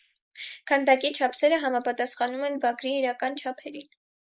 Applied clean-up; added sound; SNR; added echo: neural mask model Resemble Enhance denoiser.